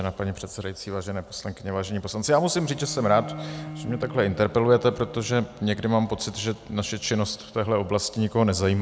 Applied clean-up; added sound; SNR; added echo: none; Bowed string instrument; 17 dB; none.